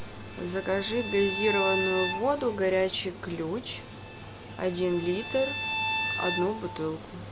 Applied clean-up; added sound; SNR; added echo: none; Bowed string instrument; 6 dB; none.